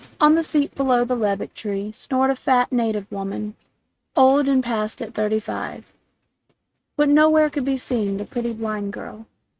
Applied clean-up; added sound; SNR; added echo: neural mask model RNNoise.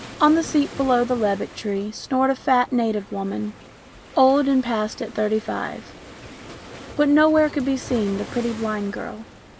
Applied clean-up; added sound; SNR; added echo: none; Waves, surf; 17 dB; none.